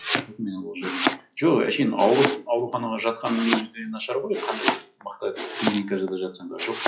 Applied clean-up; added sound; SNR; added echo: classical method WPE with log-MMSE.